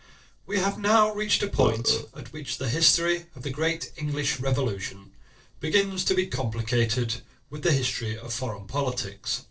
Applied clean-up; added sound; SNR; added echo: neural separator model SepFormer DNS4.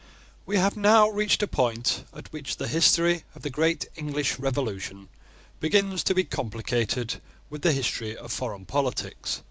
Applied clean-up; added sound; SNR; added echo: none; none; none; none.